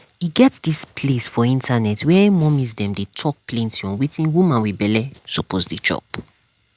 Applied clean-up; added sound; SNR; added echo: none; none; none; none.